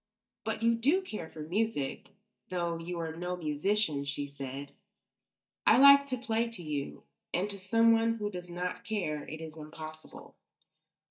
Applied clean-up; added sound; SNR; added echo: neural mask model DeepFilterNet 3.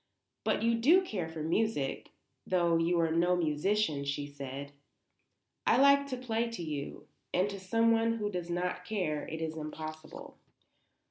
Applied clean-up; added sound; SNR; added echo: none; none; none; none.